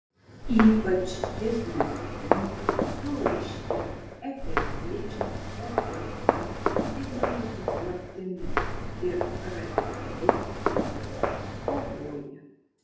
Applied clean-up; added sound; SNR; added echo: none; Walk, footsteps; -2 dB; reverberation time 0.8 s.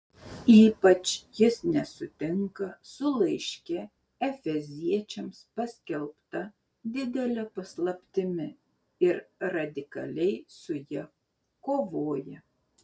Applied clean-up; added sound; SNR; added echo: none; none; none; none.